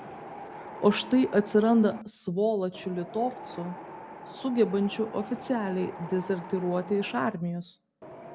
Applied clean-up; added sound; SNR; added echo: none; Wind; 15 dB; none.